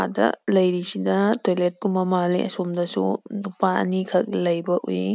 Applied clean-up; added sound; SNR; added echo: none; none; none; none.